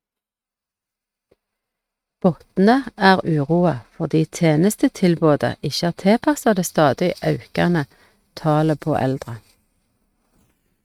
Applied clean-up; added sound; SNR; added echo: neural mask model RNNoise.